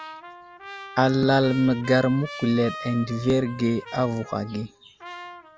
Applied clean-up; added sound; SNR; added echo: none; Trumpet; 15 dB; none.